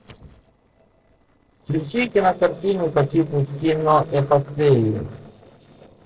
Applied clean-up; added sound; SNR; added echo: neural separator model SepFormer DNS4.